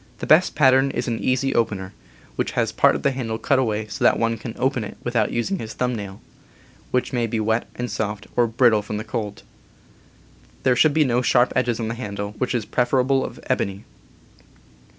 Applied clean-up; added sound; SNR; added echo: none; none; none; none.